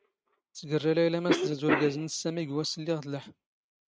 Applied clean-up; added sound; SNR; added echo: neural mask model RNNoise.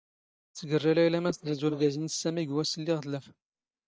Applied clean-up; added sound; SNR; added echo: neural mask model DeepFilterNet 3.